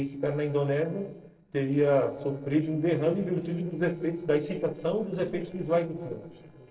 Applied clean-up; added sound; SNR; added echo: neural separator model SepFormer DNS4.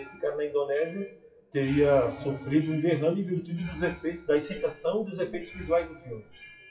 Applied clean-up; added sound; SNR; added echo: classical method WPE with log-MMSE.